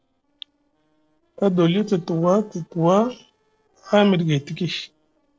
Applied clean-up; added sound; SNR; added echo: neural separator model SepFormer DNS4.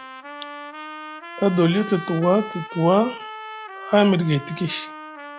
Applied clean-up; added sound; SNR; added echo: none; Trumpet; 13 dB; none.